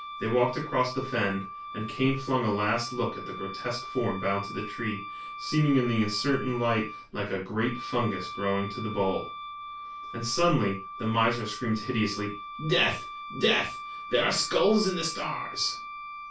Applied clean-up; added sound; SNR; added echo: none; Wind instrument, woodwind instrument; 11 dB; reverberation time 0.2 s.